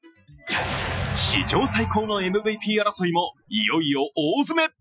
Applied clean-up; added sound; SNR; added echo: classical method Wiener filter.